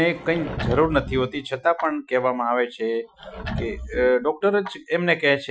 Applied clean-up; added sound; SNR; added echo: classical method Wiener filter.